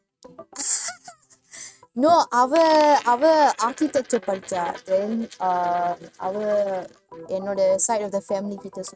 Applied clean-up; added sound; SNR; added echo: neural mask model RNNoise.